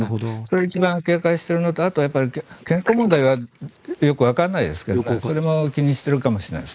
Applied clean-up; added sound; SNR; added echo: neural mask model Resemble Enhance denoiser.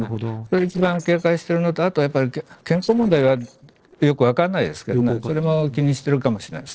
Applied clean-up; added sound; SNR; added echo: neural separator model SepFormer DNS4.